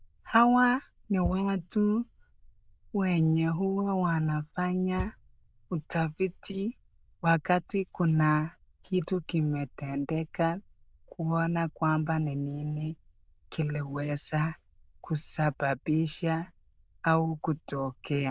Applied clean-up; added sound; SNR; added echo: neural diffusion model UNIVERSE++.